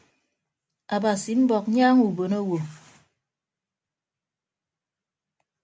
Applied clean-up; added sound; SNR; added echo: none; none; none; none.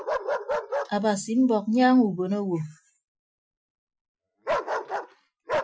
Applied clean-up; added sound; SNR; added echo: classical method Wiener filter.